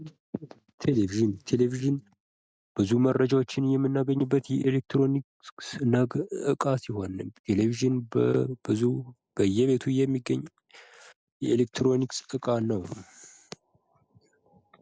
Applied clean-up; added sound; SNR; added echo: none; none; none; none.